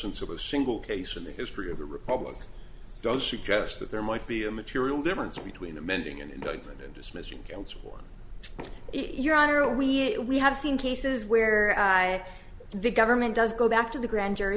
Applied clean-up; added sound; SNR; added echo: none; Knock; 20 dB; none.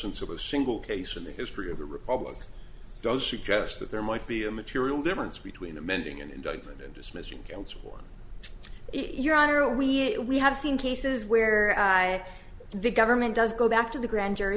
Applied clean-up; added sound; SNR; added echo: none; none; none; none.